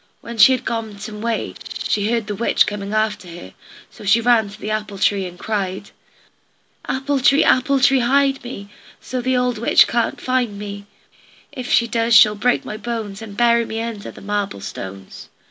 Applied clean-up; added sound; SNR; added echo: none; none; none; none.